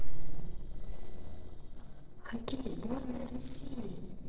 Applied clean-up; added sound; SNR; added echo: neural separator model SepFormer DNS4.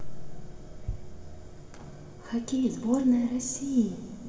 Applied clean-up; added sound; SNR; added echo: none; Bass drum; 15 dB; reverberation time 2.0 s.